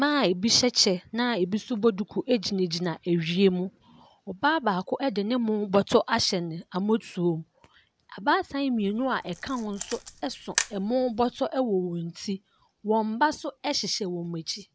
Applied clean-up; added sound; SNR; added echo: none; Camera; 11 dB; none.